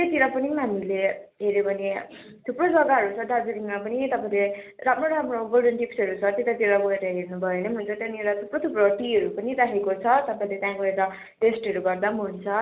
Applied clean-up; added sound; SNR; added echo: none; none; none; none.